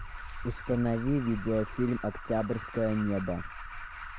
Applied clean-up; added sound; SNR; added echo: none; Alarm; 9 dB; none.